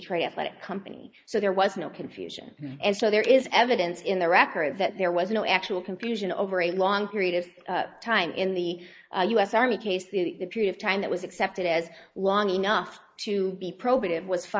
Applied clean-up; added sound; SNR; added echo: neural mask model Resemble Enhance denoiser.